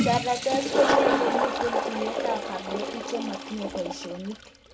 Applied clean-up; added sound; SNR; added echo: none; Toilet flush; -2 dB; reverberation time 0.2 s.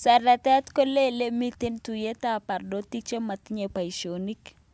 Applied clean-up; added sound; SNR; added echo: none; none; none; none.